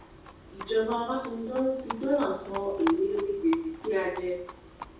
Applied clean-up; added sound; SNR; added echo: none; Livestock, farm animals, working animals; 13 dB; reverberation time 0.6 s.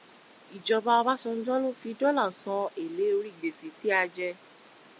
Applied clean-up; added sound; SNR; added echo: none; none; none; none.